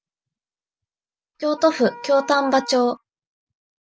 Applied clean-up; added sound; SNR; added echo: none; Wind instrument, woodwind instrument; 16 dB; none.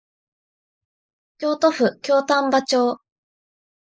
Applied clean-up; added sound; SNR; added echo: neural mask model Resemble Enhance denoiser.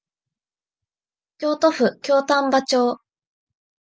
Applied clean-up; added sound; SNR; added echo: none; none; none; none.